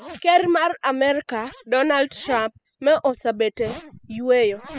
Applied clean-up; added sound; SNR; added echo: classical method spectral subtraction.